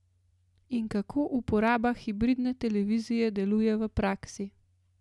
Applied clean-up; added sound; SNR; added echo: none; none; none; none.